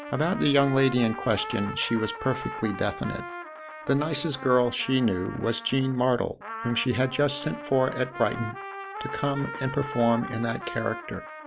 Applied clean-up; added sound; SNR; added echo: none; Trumpet; 11 dB; none.